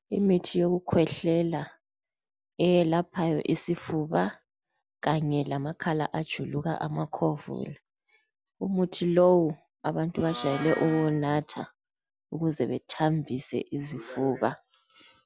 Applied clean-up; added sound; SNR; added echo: none; Domestic sounds, home sounds; 11 dB; none.